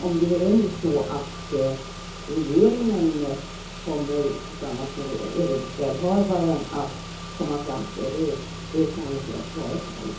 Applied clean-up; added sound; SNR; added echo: none; Engine / Car; 11 dB; reverberation time 0.6 s.